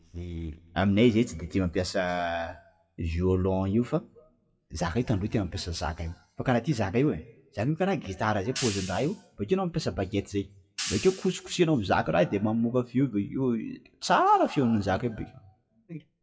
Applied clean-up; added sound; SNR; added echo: classical method WPE with log-MMSE.